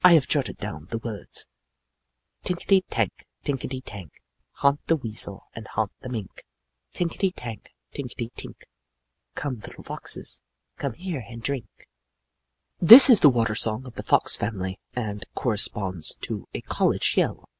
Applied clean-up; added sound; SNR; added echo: none; none; none; none.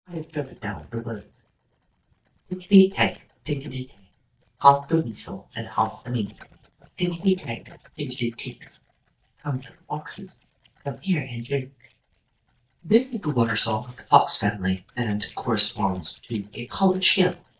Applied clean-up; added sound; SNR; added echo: neural mask model DeepFilterNet 3.